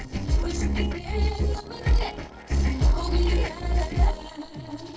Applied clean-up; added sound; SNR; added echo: neural separator model SepFormer DNS4.